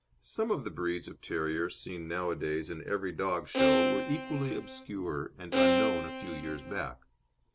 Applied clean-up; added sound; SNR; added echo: none; Bowed string instrument; -4 dB; none.